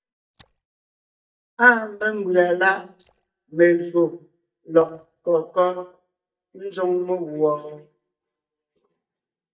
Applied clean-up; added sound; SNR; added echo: neural mask model DeepFilterNet 3.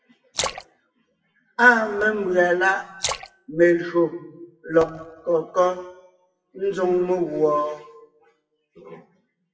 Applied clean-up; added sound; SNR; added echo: classical method WPE with log-MMSE.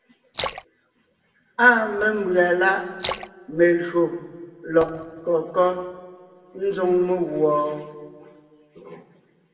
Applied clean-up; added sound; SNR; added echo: none; Splash, splatter; 12 dB; reverberation time 1.5 s.